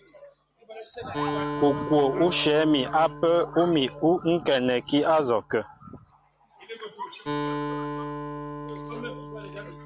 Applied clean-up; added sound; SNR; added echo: none; Acoustic guitar; 9 dB; none.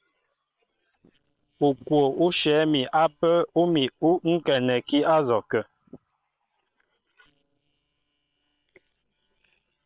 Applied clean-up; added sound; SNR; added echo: neural separator model SepFormer WHAM!.